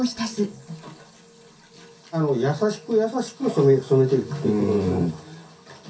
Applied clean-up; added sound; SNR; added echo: none; none; none; reverberation time 0.3 s.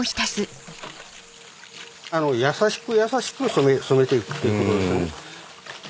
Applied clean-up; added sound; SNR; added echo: none; none; none; none.